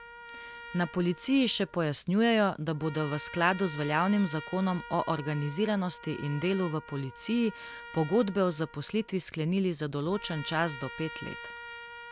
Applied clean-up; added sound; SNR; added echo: none; Trumpet; 15 dB; none.